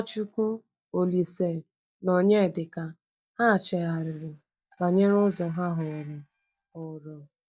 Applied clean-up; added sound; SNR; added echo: neural mask model DeepFilterNet 3.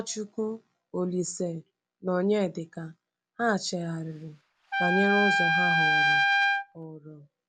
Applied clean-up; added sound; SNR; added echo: none; Trumpet; -5 dB; none.